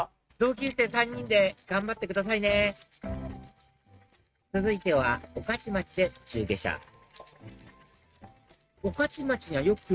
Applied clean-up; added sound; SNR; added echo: neural mask model RNNoise.